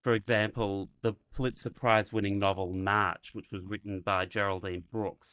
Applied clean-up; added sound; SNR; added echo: neural mask model DeepFilterNet 3.